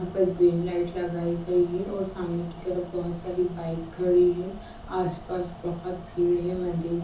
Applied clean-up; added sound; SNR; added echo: none; Mechanical fan; 16 dB; reverberation time 0.6 s.